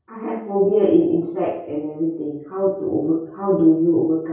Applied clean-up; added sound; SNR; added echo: none; none; none; reverberation time 0.6 s.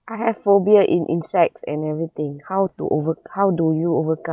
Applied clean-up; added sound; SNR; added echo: none; none; none; none.